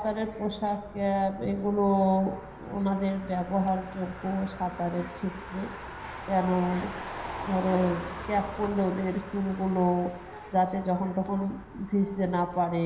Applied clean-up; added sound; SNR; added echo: none; Motor vehicle (road); 13 dB; reverberation time 0.9 s.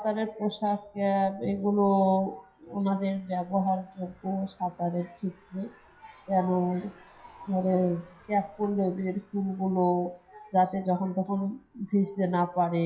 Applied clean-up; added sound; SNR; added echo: classical method WPE with log-MMSE.